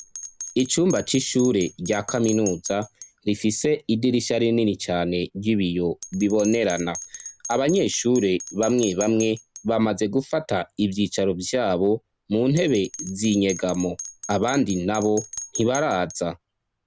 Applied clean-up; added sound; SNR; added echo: none; Bell; 16 dB; none.